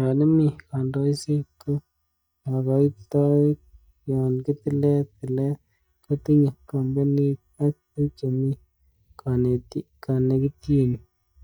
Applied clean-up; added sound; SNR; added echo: neural mask model DeepFilterNet 3.